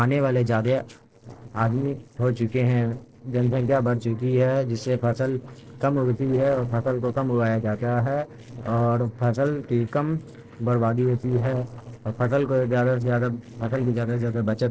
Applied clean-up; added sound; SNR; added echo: neural separator model SepFormer DNS4.